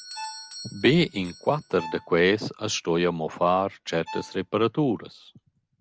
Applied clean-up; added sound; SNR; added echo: none; Doorbell + Bowed string instrument; 18 dB; none.